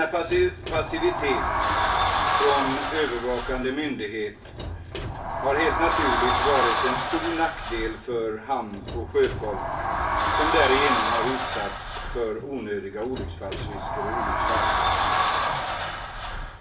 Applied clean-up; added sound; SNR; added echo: none; Sliding door; -3 dB; reverberation time 0.3 s.